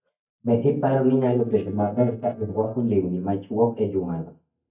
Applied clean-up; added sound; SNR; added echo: neural mask model DeepFilterNet 3.